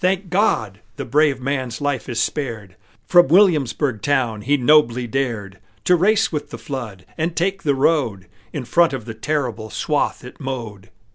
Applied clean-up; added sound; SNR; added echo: none; none; none; none.